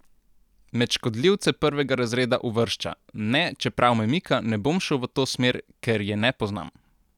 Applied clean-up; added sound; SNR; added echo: none; none; none; none.